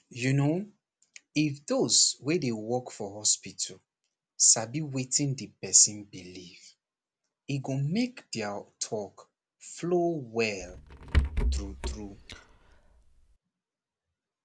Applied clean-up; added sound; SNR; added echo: none; Rattle / Breathing; 2 dB; none.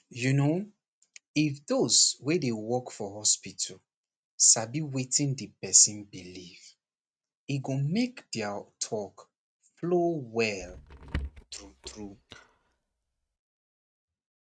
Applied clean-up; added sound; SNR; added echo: neural mask model RNNoise.